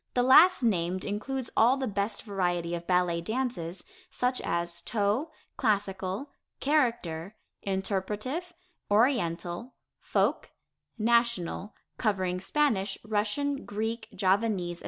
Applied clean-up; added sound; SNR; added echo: none; none; none; none.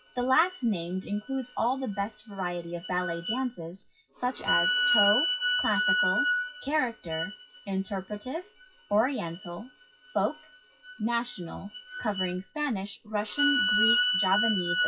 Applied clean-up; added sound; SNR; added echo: classical method WPE with log-MMSE.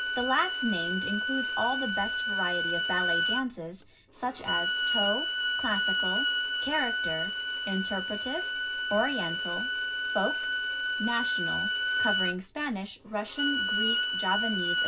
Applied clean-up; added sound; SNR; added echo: none; Bowed string instrument; -3 dB; reverberation time 0.4 s.